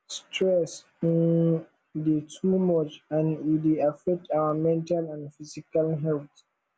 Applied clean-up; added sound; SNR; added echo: none; none; none; none.